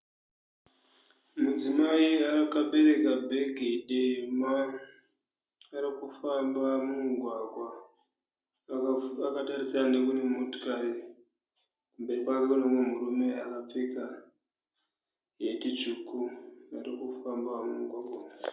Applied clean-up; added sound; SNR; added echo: none; none; none; none.